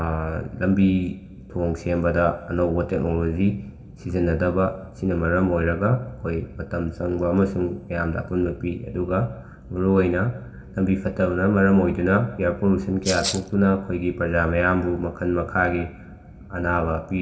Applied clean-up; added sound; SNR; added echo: none; Rattle (instrument); 6 dB; reverberation time 2.7 s.